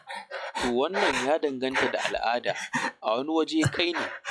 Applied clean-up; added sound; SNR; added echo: classical method log-MMSE.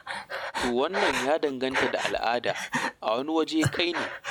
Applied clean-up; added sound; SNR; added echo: none; Breathing; 4 dB; none.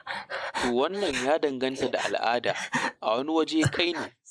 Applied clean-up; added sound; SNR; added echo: neural mask model Resemble Enhance denoiser.